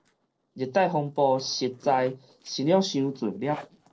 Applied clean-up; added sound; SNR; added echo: neural separator model SepFormer DNS4.